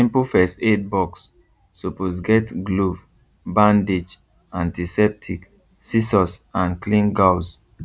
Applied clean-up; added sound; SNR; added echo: none; none; none; none.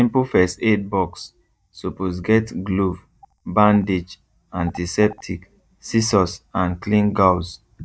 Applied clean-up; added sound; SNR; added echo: neural mask model DeepFilterNet 3.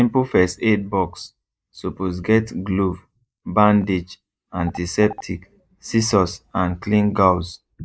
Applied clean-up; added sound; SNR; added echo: neural mask model Resemble Enhance denoiser.